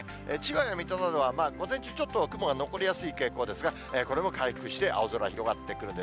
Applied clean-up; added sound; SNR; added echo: none; none; none; none.